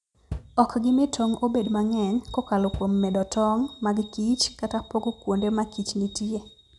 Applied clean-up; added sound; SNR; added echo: none; Bass drum; 18 dB; none.